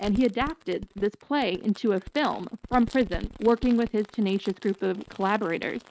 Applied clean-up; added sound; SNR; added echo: neural mask model RNNoise.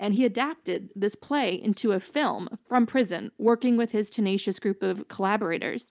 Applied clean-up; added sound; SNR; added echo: none; none; none; none.